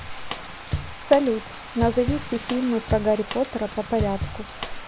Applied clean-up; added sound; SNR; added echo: none; Bathtub (filling or washing) + Drum / Drum kit; 7 dB; none.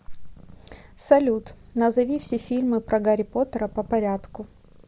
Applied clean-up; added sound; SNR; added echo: none; none; none; none.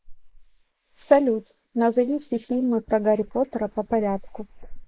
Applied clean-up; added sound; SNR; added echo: neural mask model Resemble Enhance denoiser.